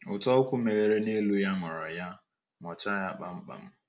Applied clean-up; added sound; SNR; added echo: none; none; none; none.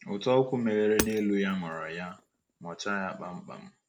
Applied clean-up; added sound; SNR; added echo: none; Hammer; 10 dB; none.